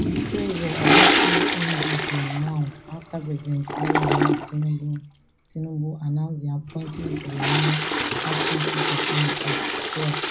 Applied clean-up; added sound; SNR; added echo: none; Toilet flush; -4 dB; reverberation time 0.3 s.